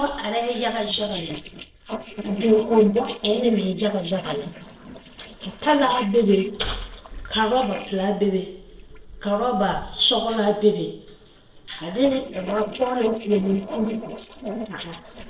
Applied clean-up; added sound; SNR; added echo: neural separator model SepFormer DNS4.